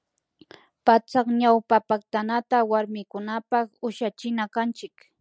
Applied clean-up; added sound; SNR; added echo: none; none; none; none.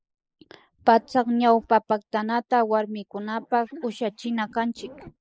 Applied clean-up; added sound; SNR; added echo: neural mask model Resemble Enhance denoiser.